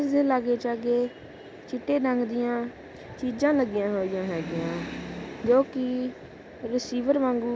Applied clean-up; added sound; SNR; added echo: none; none; none; none.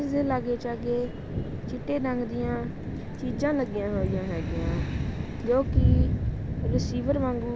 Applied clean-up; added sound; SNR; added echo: none; Thunder / Rain; -1 dB; none.